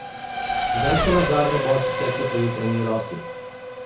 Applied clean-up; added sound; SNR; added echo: none; Race car, auto racing / Accelerating, revving, vroom; 1 dB; reverberation time 0.6 s.